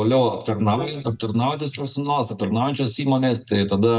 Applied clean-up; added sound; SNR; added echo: neural mask model DeepFilterNet 3.